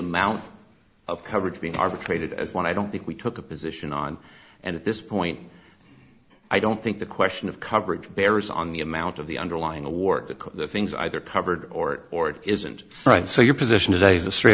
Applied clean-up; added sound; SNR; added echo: none; none; none; none.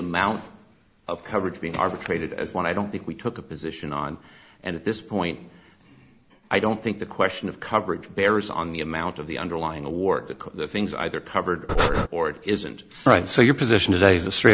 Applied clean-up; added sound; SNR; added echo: none; Breathing; -4 dB; none.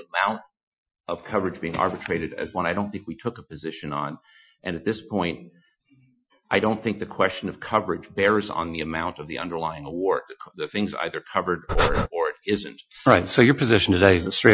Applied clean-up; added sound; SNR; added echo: classical method Wiener filter.